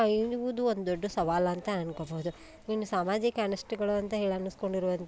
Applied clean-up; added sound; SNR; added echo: none; none; none; none.